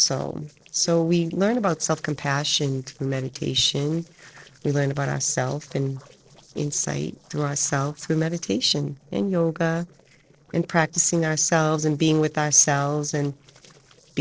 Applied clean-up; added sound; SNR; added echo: neural separator model SepFormer DNS4.